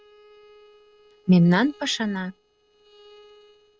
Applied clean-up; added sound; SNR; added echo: neural separator model SepFormer DNS4.